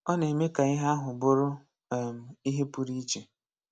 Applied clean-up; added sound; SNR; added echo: none; none; none; none.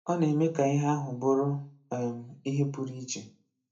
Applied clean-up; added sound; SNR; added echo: none; none; none; reverberation time 0.3 s.